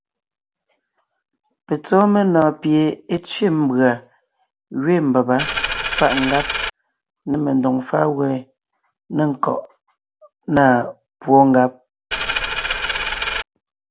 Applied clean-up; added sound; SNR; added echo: none; Coin (dropping); 2 dB; none.